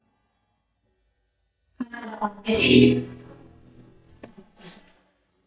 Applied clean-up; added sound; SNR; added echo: neural mask model DeepFilterNet 3.